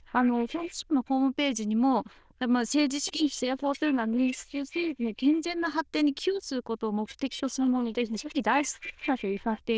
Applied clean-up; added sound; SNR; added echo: neural diffusion model UNIVERSE++.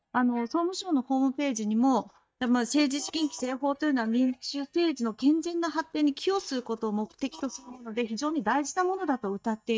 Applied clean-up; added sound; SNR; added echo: neural mask model DeepFilterNet 3.